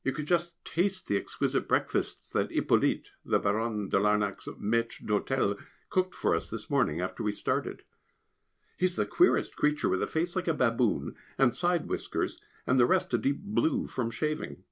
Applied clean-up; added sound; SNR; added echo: none; none; none; none.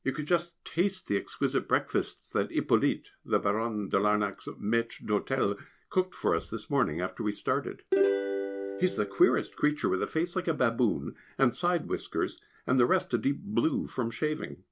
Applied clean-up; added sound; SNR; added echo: none; Plucked string instrument; 1 dB; none.